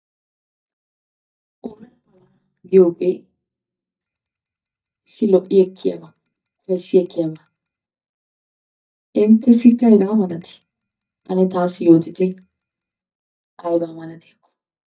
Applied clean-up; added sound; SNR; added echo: neural mask model DeepFilterNet 3.